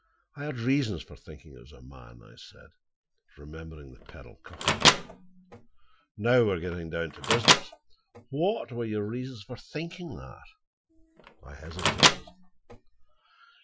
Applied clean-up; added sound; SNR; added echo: classical method Wiener filter.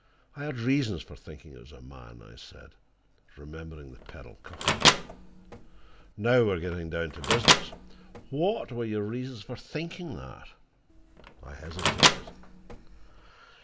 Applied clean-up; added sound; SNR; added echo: none; Microwave oven; -5 dB; none.